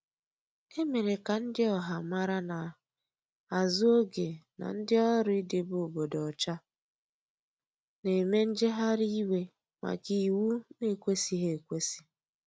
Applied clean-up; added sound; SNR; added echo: none; none; none; none.